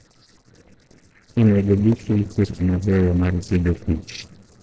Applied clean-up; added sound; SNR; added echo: neural separator model SepFormer DNS4.